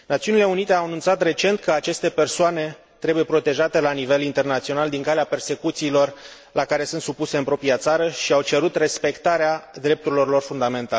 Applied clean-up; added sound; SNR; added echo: none; none; none; none.